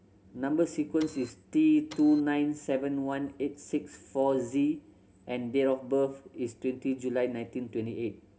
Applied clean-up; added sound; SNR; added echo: none; Printer; 18 dB; reverberation time 0.3 s.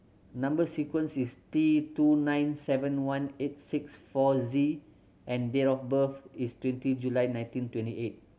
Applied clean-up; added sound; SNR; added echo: none; none; none; none.